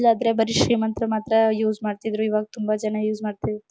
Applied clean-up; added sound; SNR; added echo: none; none; none; none.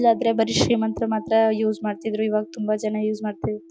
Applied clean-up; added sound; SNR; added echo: none; Piano; 17 dB; none.